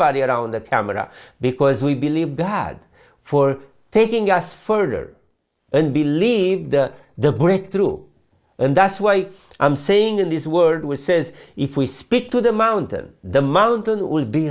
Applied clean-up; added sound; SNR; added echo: neural mask model Resemble Enhance denoiser.